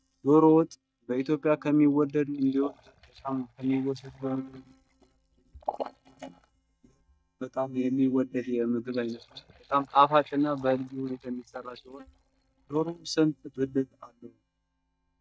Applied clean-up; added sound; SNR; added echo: neural mask model DeepFilterNet 3.